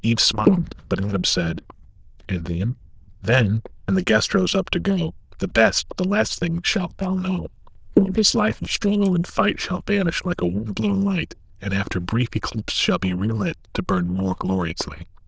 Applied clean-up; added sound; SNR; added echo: neural diffusion model UNIVERSE++.